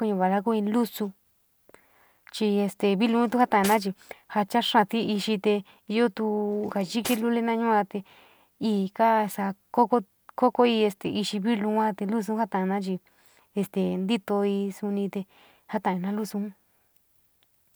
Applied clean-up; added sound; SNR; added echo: none; Cutlery, silverware; 15 dB; none.